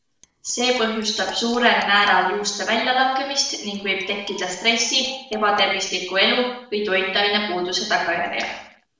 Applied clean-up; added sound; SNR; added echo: neural separator model SepFormer DNS4.